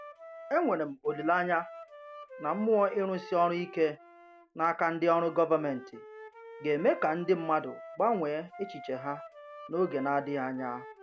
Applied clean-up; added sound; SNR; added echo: none; Wind instrument, woodwind instrument; 16 dB; none.